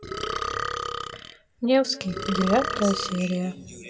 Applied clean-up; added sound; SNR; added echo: none; Burping, eructation; 5 dB; reverberation time 3.0 s.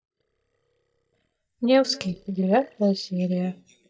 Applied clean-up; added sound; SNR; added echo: neural mask model DeepFilterNet 3.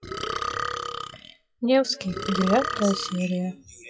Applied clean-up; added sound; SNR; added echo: classical method WPE with log-MMSE.